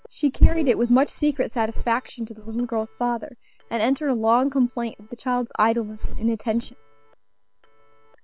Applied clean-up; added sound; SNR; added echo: neural separator model SepFormer WHAM!.